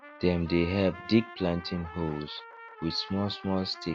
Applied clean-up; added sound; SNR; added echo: none; Trumpet; 16 dB; none.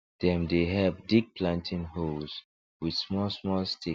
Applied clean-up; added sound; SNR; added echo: none; none; none; none.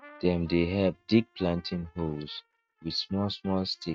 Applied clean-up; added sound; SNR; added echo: neural mask model RNNoise.